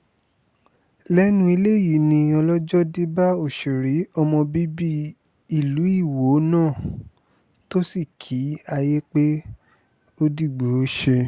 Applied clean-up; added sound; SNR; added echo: none; none; none; none.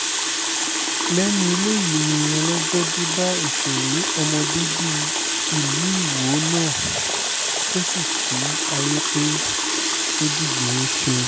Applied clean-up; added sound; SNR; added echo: none; Water tap, faucet; -3 dB; none.